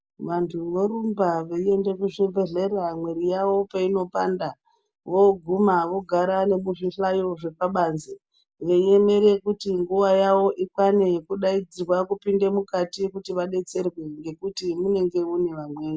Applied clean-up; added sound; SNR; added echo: none; none; none; none.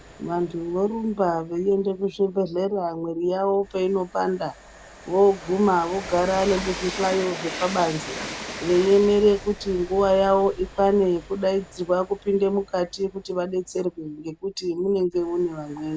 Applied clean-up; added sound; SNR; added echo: none; Train; 15 dB; none.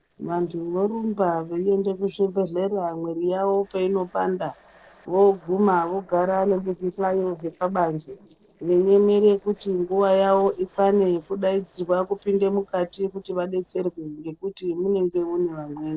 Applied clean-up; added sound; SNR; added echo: neural separator model SepFormer DNS4.